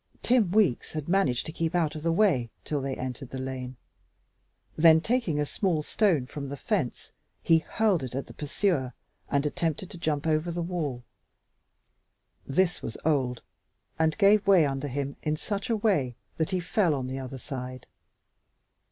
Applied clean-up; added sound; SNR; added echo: none; none; none; none.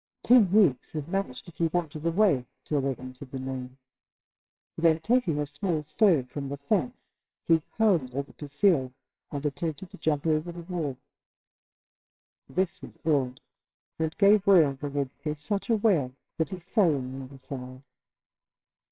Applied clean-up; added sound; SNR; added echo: neural separator model SepFormer WHAMR!.